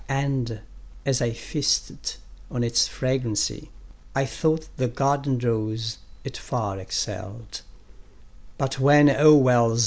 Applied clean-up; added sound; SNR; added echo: none; none; none; none.